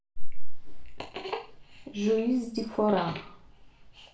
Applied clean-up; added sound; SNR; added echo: none; none; none; reverberation time 0.4 s.